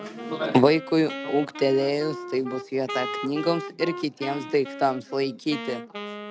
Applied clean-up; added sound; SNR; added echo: none; Wind instrument, woodwind instrument; 11 dB; none.